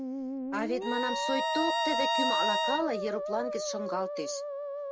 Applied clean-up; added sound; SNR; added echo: none; Musical instrument + Bowed string instrument; -3 dB; none.